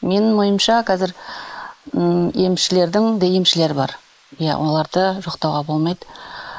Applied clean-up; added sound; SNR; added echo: neural mask model Resemble Enhance denoiser.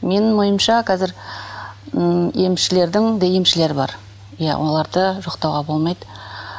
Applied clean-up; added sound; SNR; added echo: none; none; none; none.